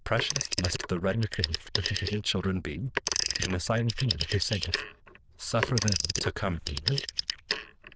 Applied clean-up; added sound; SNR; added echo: neural diffusion model UNIVERSE++.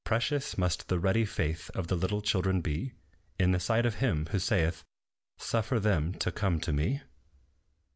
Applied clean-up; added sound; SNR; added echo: none; none; none; none.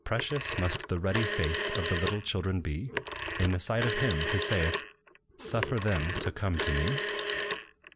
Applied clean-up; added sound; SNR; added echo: none; Telephone; 2 dB; none.